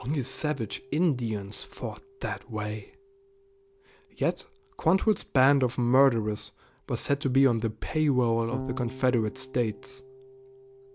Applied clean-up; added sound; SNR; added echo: none; Electric guitar / Bass guitar; 19 dB; none.